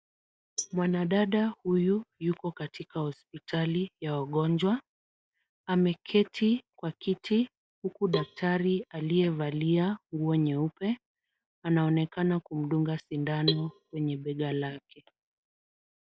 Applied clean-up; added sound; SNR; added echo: neural mask model DeepFilterNet 3.